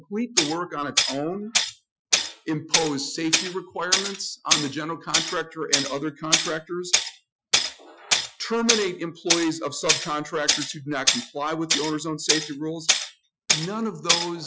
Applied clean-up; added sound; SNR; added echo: classical method Wiener filter.